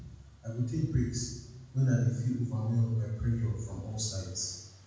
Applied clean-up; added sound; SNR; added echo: none; none; none; reverberation time 1.2 s.